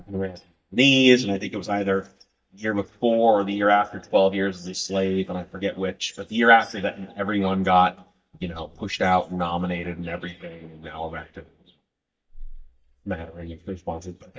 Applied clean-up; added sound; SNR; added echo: neural mask model DeepFilterNet 3.